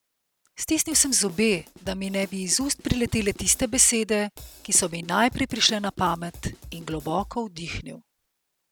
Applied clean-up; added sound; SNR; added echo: none; Drum kit; 19 dB; none.